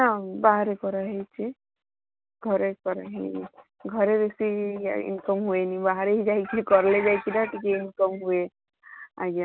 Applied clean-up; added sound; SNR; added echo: none; none; none; none.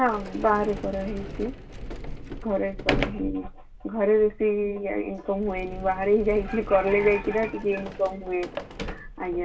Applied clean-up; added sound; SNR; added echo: none; Sliding door; 9 dB; reverberation time 0.2 s.